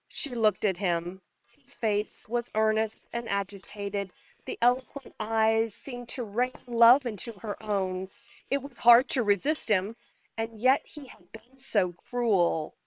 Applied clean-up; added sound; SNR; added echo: neural separator model SepFormer WHAM!.